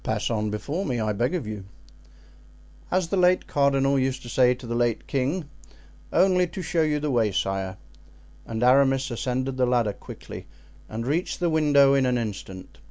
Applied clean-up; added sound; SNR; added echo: none; none; none; none.